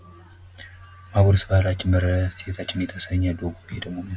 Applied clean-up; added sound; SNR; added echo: none; none; none; none.